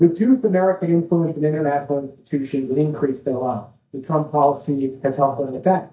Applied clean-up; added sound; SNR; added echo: neural mask model DeepFilterNet 3.